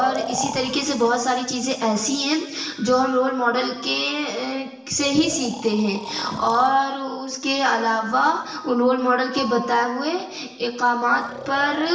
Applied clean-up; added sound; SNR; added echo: none; Breathing; 14 dB; reverberation time 1.1 s.